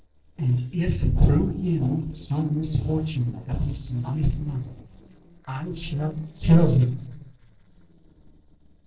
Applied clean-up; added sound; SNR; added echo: neural separator model SepFormer DNS4.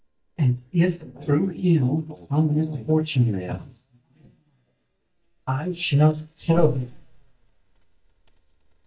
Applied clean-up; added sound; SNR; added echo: neural mask model DeepFilterNet 3.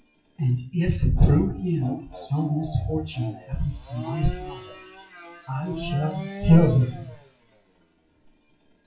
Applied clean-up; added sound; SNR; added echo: classical method WPE with log-MMSE.